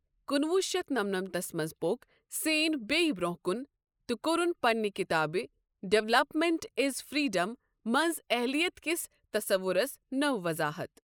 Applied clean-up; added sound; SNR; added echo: neural mask model Resemble Enhance denoiser.